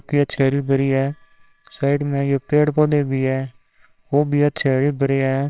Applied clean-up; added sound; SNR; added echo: neural separator model SepFormer WHAMR!.